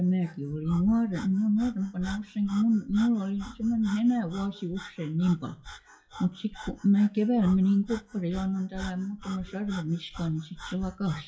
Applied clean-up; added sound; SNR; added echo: classical method WPE with log-MMSE.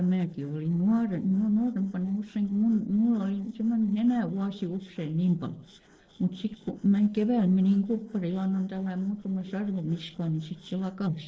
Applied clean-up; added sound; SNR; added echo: neural separator model SepFormer DNS4.